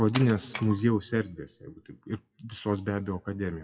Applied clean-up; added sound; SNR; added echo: classical method WPE with log-MMSE.